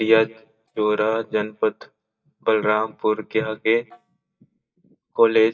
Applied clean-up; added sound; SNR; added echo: neural mask model DeepFilterNet 3.